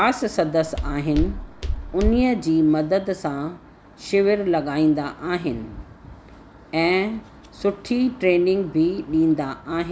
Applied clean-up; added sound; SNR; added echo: none; Walk, footsteps; 4 dB; none.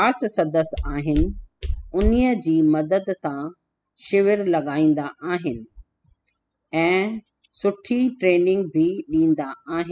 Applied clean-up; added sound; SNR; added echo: classical method spectral subtraction.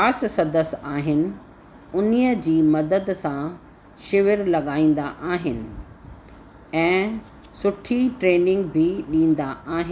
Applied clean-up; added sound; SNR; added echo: none; none; none; none.